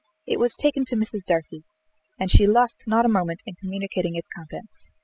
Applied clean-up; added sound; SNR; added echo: classical method spectral subtraction.